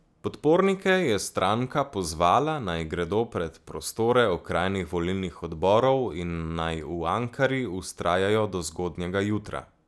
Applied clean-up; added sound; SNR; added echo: none; none; none; none.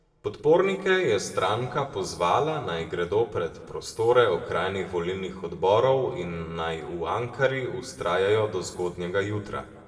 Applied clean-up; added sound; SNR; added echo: none; none; none; reverberation time 1.1 s.